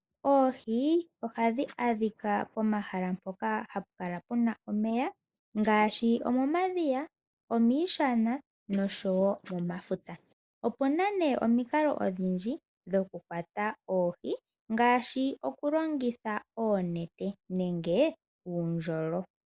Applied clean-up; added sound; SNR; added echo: neural mask model Resemble Enhance denoiser.